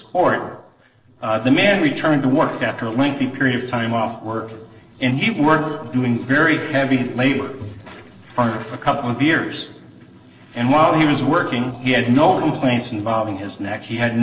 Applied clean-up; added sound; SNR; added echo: neural separator model SepFormer DNS4.